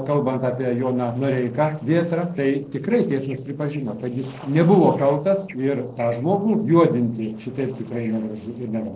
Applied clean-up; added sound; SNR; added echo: neural separator model SepFormer DNS4.